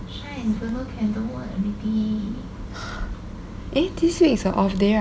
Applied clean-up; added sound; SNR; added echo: none; none; none; none.